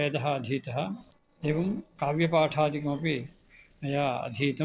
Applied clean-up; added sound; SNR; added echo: neural separator model SepFormer DNS4.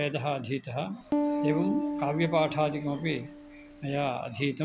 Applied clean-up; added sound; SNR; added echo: none; Piano; 2 dB; none.